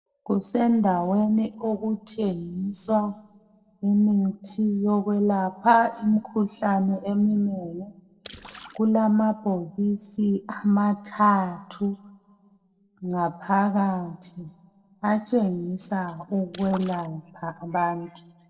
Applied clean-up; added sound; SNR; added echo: neural separator model SepFormer DNS4.